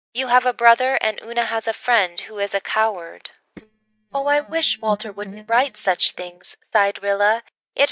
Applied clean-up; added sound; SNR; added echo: neural mask model DeepFilterNet 3.